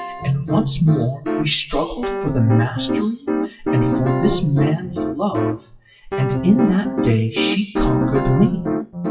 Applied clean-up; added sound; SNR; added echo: classical method WPE with log-MMSE.